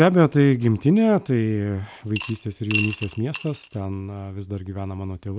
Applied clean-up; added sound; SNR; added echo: none; Coin (dropping) / Glass; 12 dB; none.